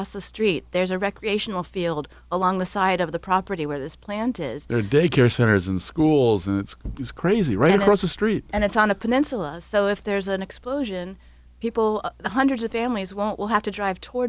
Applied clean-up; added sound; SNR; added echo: none; none; none; none.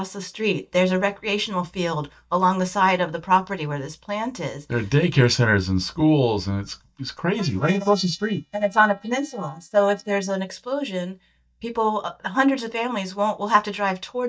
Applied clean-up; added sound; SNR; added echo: neural mask model DeepFilterNet 3.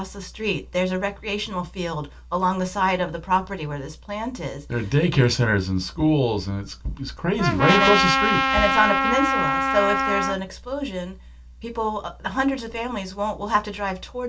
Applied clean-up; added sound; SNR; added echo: none; Trumpet; -3 dB; reverberation time 0.2 s.